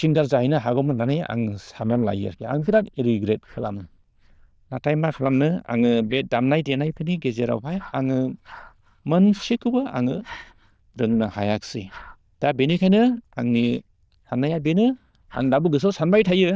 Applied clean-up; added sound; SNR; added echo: neural diffusion model UNIVERSE++.